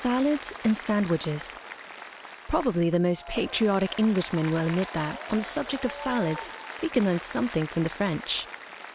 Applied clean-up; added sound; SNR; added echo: none; Applause; 13 dB; none.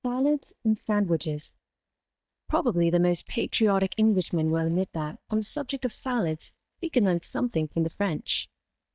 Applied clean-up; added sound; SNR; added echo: neural mask model DeepFilterNet 3.